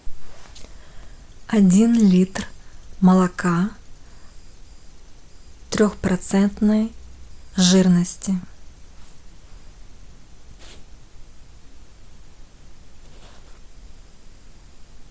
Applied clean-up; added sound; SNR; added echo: none; none; none; none.